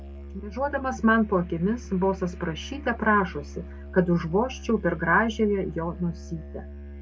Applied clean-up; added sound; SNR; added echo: none; Musical instrument; 13 dB; none.